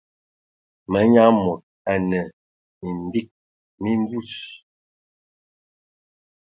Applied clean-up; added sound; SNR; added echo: none; none; none; none.